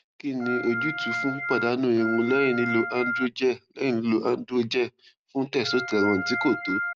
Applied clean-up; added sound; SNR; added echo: none; Organ; 4 dB; none.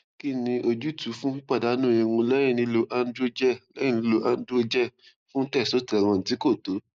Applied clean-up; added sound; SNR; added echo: neural mask model Resemble Enhance denoiser.